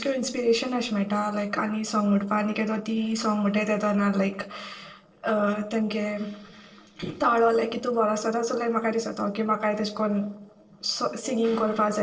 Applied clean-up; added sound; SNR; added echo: neural separator model SepFormer DNS4.